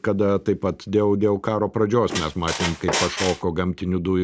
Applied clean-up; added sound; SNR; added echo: none; Squeak; 5 dB; none.